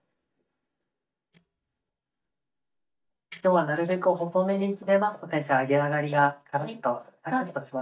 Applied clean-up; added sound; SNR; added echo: neural mask model DeepFilterNet 3.